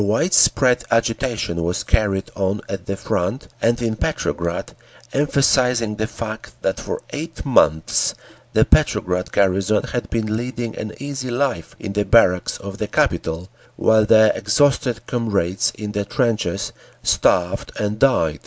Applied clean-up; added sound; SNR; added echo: none; none; none; none.